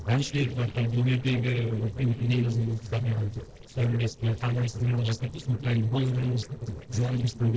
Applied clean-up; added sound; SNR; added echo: neural separator model SepFormer DNS4.